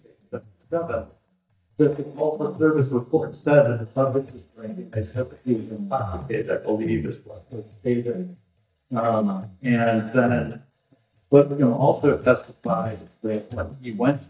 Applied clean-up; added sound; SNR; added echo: neural mask model DeepFilterNet 3.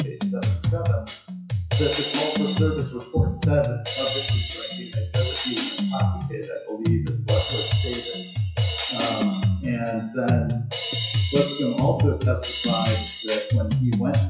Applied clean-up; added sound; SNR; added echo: classical method WPE with log-MMSE.